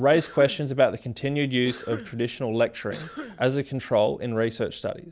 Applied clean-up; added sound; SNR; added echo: none; Cough; 17 dB; none.